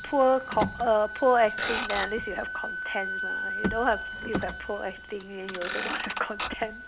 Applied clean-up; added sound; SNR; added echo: none; Motor vehicle (road) + Wind instrument, woodwind instrument; 5 dB; none.